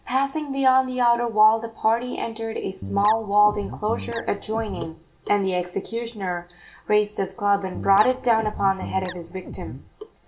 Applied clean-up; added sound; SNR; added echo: none; Guitar; 11 dB; reverberation time 0.2 s.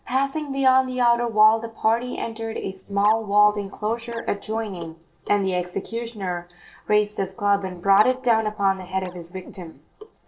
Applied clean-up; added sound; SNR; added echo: neural separator model SepFormer DNS4.